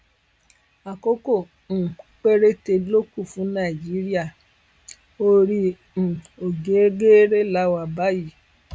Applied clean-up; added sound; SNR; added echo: none; none; none; none.